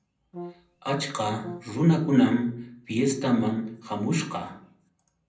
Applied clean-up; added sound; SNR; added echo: none; Brass instrument; 17 dB; reverberation time 0.6 s.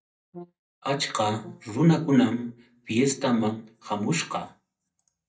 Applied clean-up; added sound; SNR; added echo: neural mask model DeepFilterNet 3.